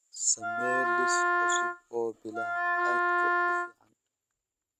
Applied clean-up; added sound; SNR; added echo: neural mask model RNNoise.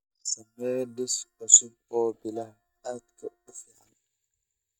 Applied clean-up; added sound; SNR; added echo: neural mask model DeepFilterNet 3.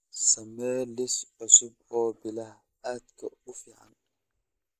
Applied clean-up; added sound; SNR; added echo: neural mask model Resemble Enhance denoiser.